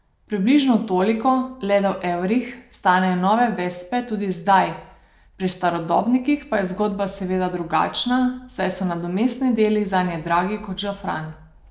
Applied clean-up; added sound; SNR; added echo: none; none; none; none.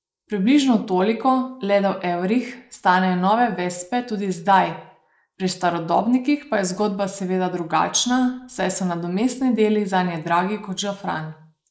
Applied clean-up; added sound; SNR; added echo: neural mask model Resemble Enhance denoiser.